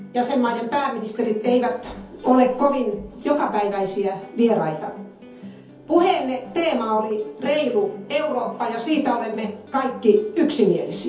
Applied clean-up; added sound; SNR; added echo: none; Acoustic guitar; 19 dB; reverberation time 0.5 s.